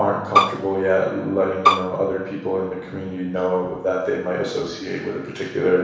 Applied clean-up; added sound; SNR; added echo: none; Bowed string instrument; -2 dB; reverberation time 1.1 s.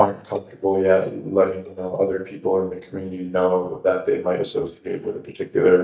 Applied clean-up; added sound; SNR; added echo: neural mask model DeepFilterNet 3.